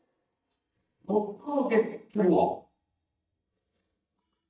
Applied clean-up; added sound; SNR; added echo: neural mask model DeepFilterNet 3.